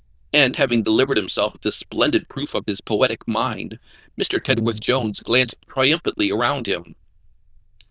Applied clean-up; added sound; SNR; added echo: neural diffusion model UNIVERSE++.